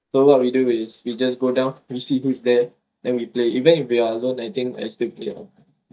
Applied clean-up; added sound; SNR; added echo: neural mask model DeepFilterNet 3.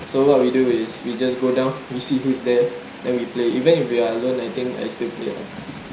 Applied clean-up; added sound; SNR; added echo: none; Rain; 19 dB; reverberation time 0.5 s.